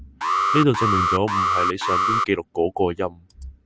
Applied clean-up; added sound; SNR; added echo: none; Alarm; -1 dB; none.